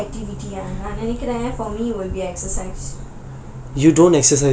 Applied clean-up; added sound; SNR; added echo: none; none; none; none.